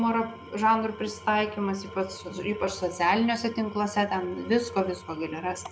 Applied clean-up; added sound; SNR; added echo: none; Engine / Tools; 17 dB; none.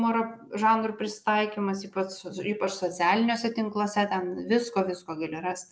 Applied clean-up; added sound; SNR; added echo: none; none; none; none.